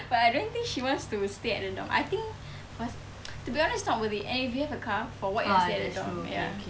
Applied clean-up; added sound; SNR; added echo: none; Rain / Thunderstorm; 20 dB; none.